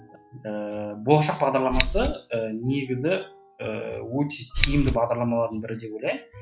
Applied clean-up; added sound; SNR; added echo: classical method log-MMSE.